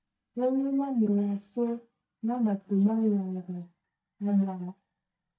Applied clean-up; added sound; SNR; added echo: neural mask model DeepFilterNet 3.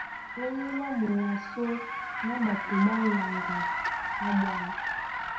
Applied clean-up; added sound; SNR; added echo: none; Car; 2 dB; reverberation time 0.6 s.